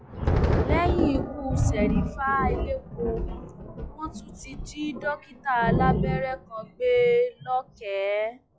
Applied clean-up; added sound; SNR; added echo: classical method log-MMSE.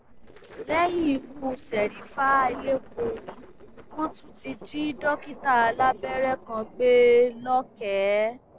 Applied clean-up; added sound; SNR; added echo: neural separator model SepFormer DNS4.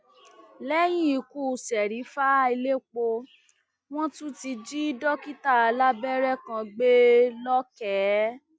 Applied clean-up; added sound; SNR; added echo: none; none; none; none.